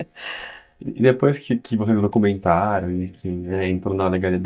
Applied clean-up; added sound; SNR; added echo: neural mask model DeepFilterNet 3.